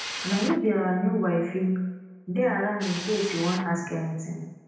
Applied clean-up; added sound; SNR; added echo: none; Drill; 13 dB; reverberation time 0.9 s.